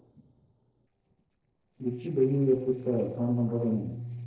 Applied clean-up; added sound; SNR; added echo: neural separator model SepFormer DNS4.